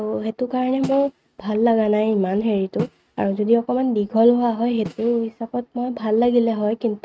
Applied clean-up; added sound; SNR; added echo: neural mask model RNNoise.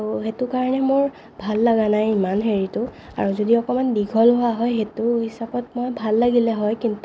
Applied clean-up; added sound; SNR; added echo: none; none; none; none.